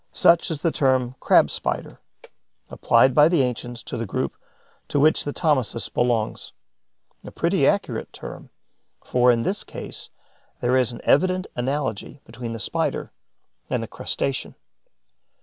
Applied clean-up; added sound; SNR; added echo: none; none; none; none.